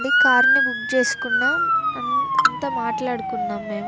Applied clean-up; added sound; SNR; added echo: none; Motor vehicle (road) / Siren; -4 dB; none.